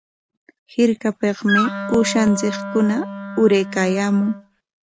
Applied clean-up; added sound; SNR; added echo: none; Wind instrument, woodwind instrument; 8 dB; none.